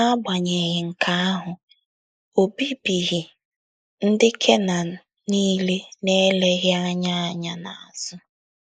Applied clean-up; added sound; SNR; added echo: neural mask model Resemble Enhance denoiser.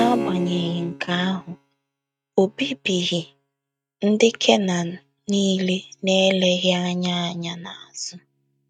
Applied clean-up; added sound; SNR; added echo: neural mask model RNNoise.